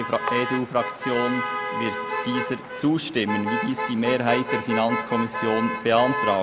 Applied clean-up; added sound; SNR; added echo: none; Motor vehicle (road); 4 dB; none.